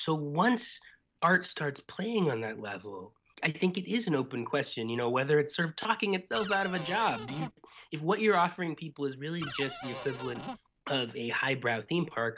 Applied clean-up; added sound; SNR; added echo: none; Cupboard open or close; 10 dB; none.